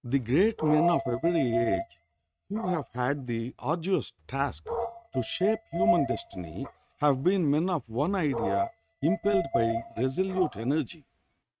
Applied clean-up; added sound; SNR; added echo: neural mask model RNNoise.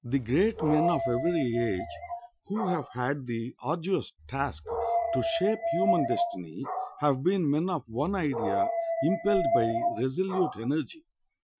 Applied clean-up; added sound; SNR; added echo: classical method Wiener filter.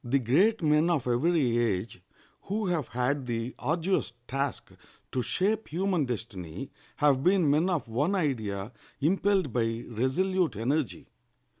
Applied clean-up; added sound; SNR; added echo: none; none; none; none.